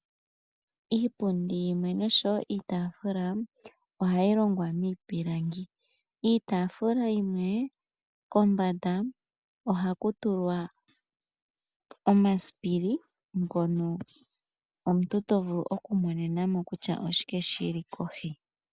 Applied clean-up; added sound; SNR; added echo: none; none; none; none.